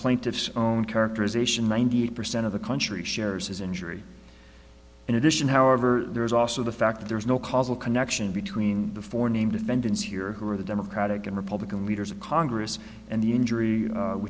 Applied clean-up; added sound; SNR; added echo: none; none; none; none.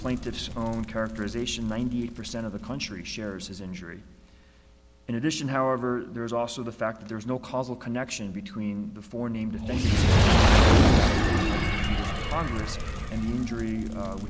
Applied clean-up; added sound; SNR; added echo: none; Fire; -4 dB; none.